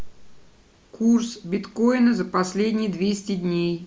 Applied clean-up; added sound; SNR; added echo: none; none; none; none.